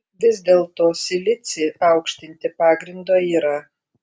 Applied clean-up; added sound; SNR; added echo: none; none; none; none.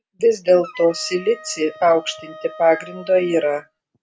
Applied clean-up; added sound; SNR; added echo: none; Wind instrument, woodwind instrument; 20 dB; none.